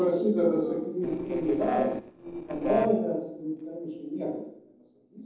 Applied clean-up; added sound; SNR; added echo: neural separator model SepFormer DNS4.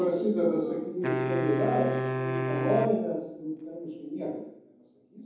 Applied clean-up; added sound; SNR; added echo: none; Wind instrument, woodwind instrument; 3 dB; reverberation time 0.9 s.